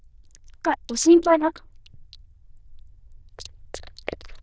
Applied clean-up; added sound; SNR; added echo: neural diffusion model UNIVERSE++.